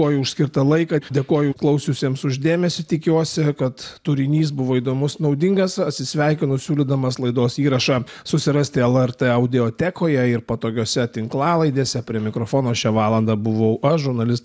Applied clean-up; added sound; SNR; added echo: none; none; none; none.